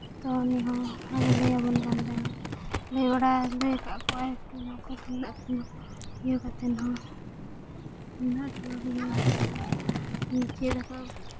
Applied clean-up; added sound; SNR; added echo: none; Skateboard; 3 dB; none.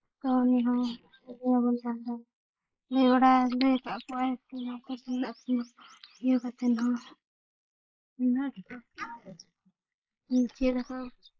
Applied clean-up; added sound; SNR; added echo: neural mask model Resemble Enhance denoiser.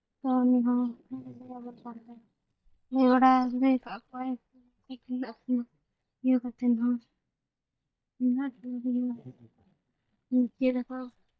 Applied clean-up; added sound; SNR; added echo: neural mask model DeepFilterNet 3.